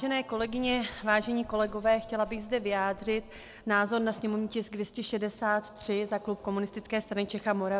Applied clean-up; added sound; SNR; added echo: none; Writing; 19 dB; none.